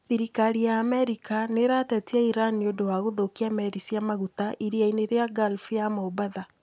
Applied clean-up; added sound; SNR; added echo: none; none; none; none.